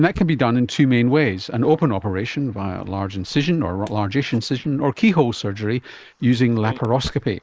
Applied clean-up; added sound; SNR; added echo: neural mask model Resemble Enhance denoiser.